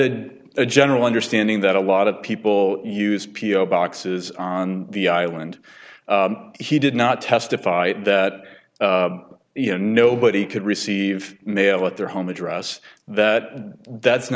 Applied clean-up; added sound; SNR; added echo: none; Explosion; 18 dB; none.